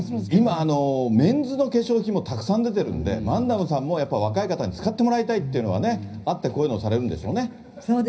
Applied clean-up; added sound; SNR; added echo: none; none; none; reverberation time 0.5 s.